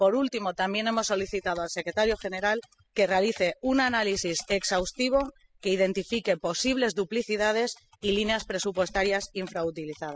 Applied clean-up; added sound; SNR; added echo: classical method spectral subtraction.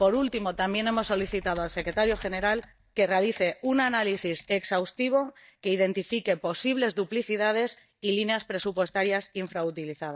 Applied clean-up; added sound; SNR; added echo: neural mask model DeepFilterNet 3.